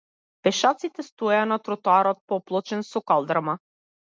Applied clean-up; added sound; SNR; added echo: none; none; none; none.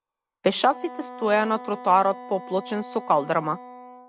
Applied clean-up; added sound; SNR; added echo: none; Wind instrument, woodwind instrument; 16 dB; none.